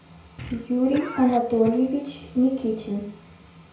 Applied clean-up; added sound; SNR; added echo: none; Cough; 17 dB; reverberation time 0.6 s.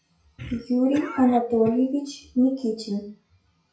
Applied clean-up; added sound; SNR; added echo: classical method WPE with log-MMSE.